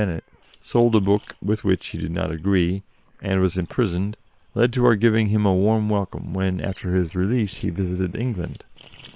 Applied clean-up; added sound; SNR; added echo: neural separator model SepFormer WHAM!.